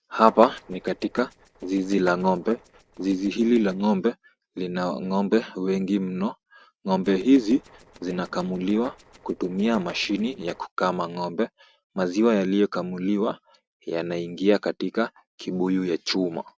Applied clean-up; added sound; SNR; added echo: neural separator model SepFormer DNS4.